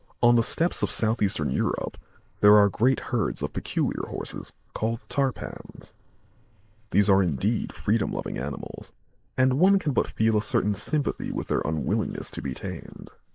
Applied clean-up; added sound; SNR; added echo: neural mask model Resemble Enhance denoiser.